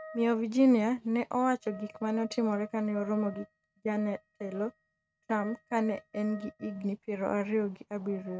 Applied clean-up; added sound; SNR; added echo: neural mask model RNNoise.